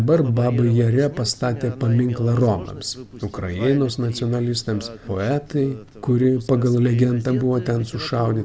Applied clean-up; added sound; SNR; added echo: none; none; none; none.